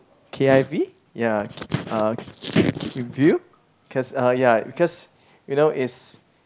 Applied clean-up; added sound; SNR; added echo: none; none; none; none.